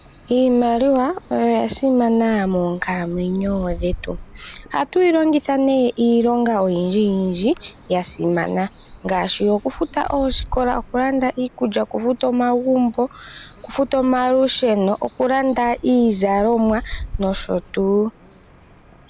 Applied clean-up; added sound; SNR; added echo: none; Bird; 17 dB; none.